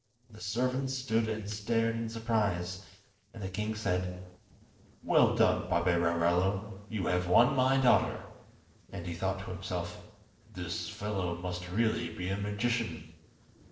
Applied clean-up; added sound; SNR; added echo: neural separator model SepFormer DNS4.